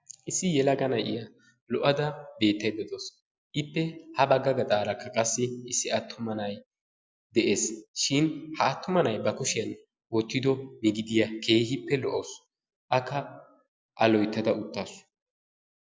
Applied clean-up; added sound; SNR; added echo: none; none; none; none.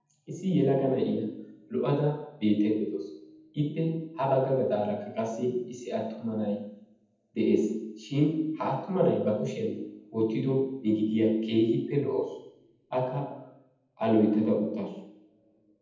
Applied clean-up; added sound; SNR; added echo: none; none; none; reverberation time 0.8 s.